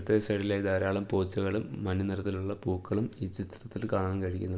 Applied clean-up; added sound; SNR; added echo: none; none; none; reverberation time 2.1 s.